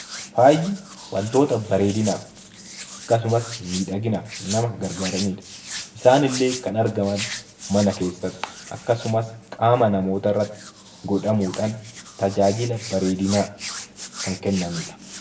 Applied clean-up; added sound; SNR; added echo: none; Hands; 13 dB; reverberation time 0.6 s.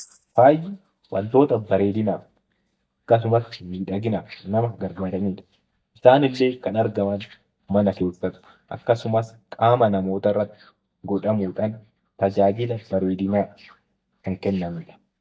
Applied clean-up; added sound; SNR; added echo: neural mask model DeepFilterNet 3.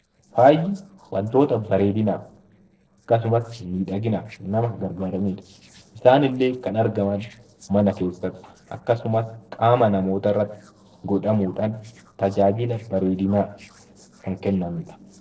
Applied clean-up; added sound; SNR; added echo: neural separator model SepFormer DNS4.